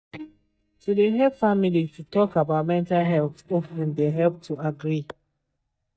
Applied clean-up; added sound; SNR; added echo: neural mask model DeepFilterNet 3.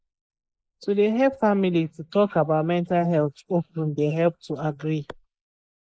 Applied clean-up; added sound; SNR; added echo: neural mask model Resemble Enhance denoiser.